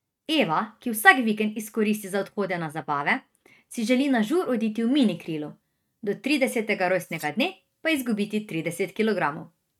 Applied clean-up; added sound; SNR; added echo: neural mask model RNNoise.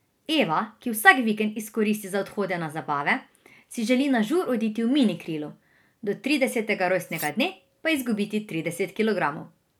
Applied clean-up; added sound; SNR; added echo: none; Cutlery, silverware; 16 dB; none.